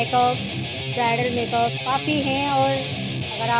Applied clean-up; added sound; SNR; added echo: none; Guitar; 2 dB; none.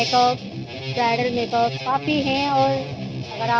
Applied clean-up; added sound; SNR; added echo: neural mask model RNNoise.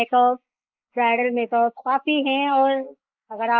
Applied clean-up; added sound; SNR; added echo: neural mask model Resemble Enhance denoiser.